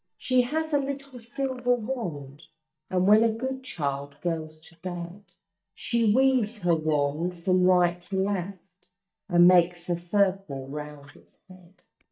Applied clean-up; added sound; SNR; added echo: neural mask model DeepFilterNet 3.